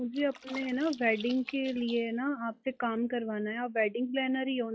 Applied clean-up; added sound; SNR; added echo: classical method log-MMSE.